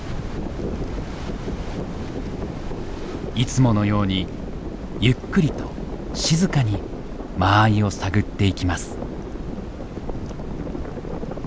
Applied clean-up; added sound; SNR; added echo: none; none; none; none.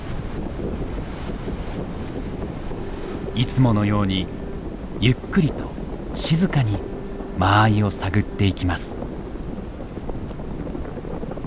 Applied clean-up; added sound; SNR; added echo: none; Bowed string instrument; 16 dB; none.